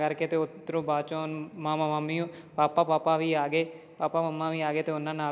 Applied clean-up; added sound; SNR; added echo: none; none; none; none.